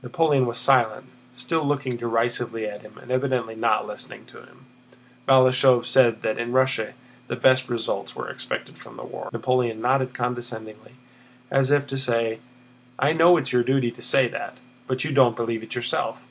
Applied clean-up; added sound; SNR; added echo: none; none; none; none.